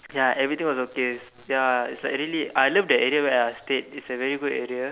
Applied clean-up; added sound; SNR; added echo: none; none; none; none.